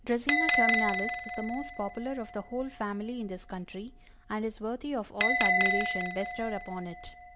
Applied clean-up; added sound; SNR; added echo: none; Bell; -2 dB; none.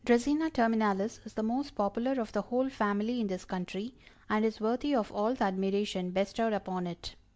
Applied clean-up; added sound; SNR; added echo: none; none; none; none.